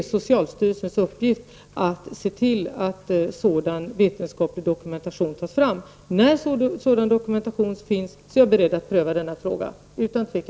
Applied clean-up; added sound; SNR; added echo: none; none; none; none.